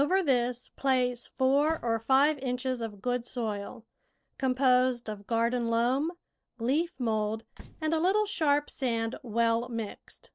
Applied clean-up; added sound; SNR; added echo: neural separator model SepFormer DNS4.